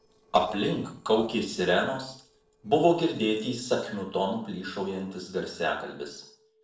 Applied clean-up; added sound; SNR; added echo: neural separator model SepFormer DNS4.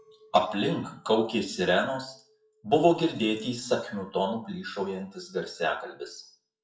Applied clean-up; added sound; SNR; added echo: classical method WPE with log-MMSE.